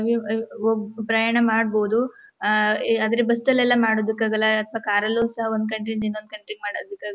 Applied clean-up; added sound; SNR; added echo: none; none; none; none.